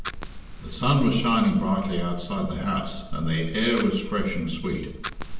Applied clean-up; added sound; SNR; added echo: none; Fire; 18 dB; reverberation time 0.8 s.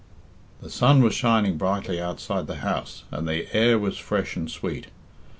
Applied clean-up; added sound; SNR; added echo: none; none; none; none.